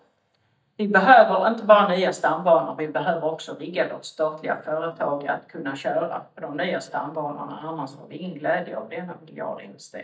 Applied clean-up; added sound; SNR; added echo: neural mask model DeepFilterNet 3.